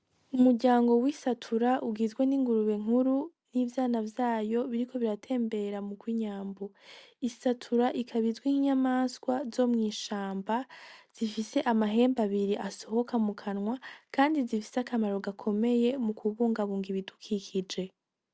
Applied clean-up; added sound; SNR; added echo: none; none; none; none.